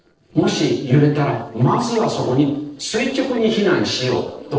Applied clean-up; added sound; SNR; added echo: neural separator model SepFormer DNS4.